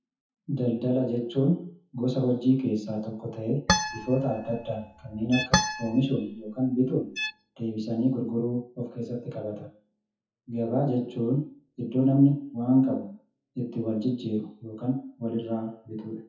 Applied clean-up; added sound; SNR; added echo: classical method WPE with log-MMSE.